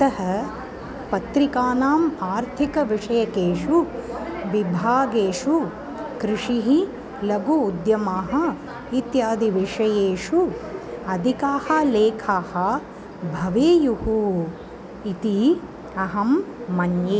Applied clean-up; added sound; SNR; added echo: none; none; none; none.